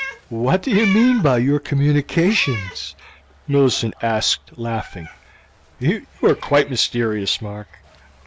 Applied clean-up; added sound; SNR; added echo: none; Meow; 16 dB; none.